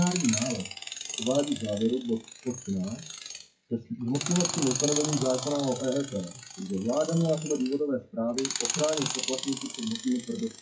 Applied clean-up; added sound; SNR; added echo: classical method WPE with log-MMSE.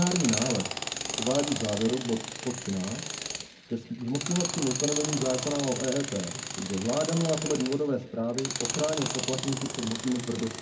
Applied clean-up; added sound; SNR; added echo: none; Tools; 4 dB; reverberation time 0.4 s.